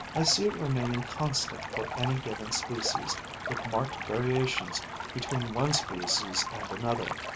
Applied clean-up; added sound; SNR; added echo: none; Stream; 6 dB; none.